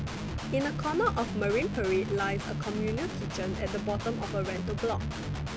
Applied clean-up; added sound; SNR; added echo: none; Guitar; 2 dB; none.